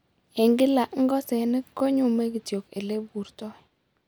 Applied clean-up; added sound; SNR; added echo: none; none; none; none.